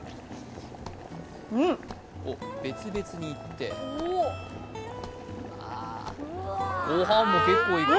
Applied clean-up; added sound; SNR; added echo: none; Boiling; 17 dB; none.